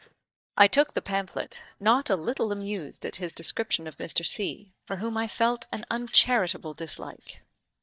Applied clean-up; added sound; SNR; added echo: neural mask model DeepFilterNet 3.